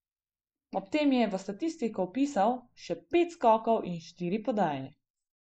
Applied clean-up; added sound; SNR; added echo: neural mask model Resemble Enhance denoiser.